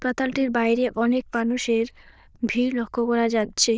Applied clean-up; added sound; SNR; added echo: neural diffusion model UNIVERSE++.